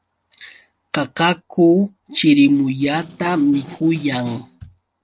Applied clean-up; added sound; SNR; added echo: neural separator model SepFormer DNS4.